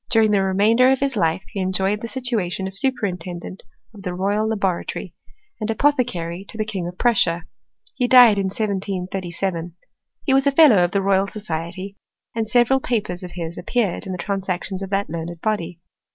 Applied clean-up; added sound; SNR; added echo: none; none; none; none.